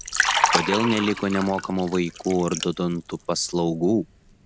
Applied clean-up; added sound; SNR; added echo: none; Liquid; 4 dB; none.